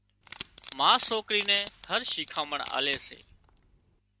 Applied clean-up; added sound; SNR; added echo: none; Wood; 17 dB; none.